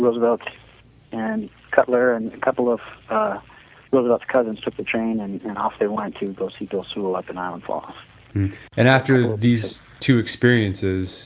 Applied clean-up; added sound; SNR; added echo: none; none; none; none.